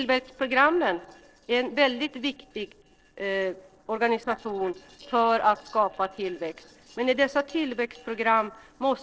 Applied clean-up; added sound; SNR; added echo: neural separator model SepFormer DNS4.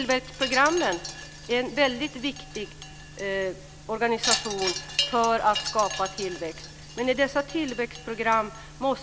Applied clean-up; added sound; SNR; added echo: none; Wind chime; 8 dB; none.